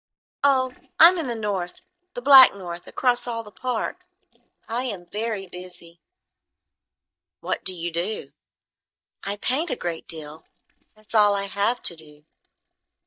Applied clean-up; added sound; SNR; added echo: neural mask model DeepFilterNet 3.